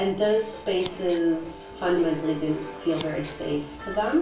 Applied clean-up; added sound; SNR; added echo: none; Scissors; 16 dB; reverberation time 0.3 s.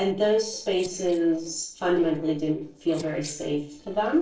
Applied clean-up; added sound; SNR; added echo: neural separator model SepFormer DNS4.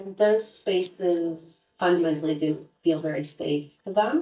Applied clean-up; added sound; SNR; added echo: neural mask model DeepFilterNet 3.